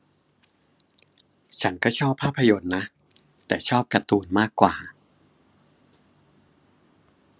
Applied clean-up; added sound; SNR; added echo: none; none; none; none.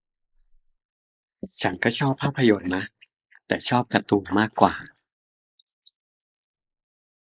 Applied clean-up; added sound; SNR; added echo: neural mask model Resemble Enhance denoiser.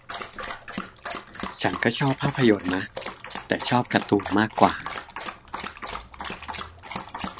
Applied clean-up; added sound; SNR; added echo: none; Dog; 9 dB; none.